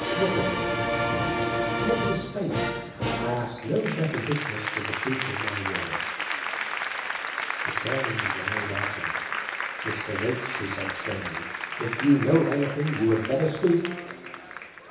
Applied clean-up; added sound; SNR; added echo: none; Applause; 1 dB; reverberation time 0.9 s.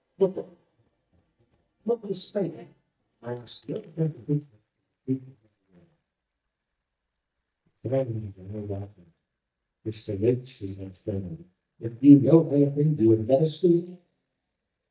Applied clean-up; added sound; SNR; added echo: neural mask model DeepFilterNet 3.